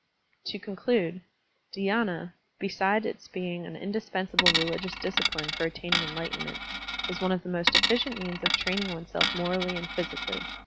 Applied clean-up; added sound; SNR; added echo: none; Coin (dropping); -1 dB; none.